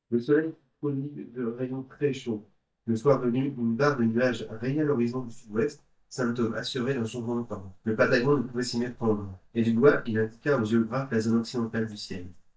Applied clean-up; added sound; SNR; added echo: neural mask model DeepFilterNet 3.